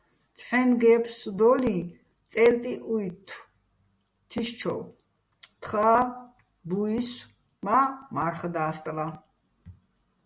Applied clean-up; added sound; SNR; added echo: none; none; none; none.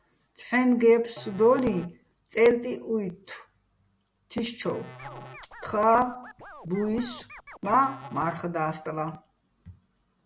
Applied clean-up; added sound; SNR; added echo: none; Musical instrument + Scratching (performance technique); 19 dB; none.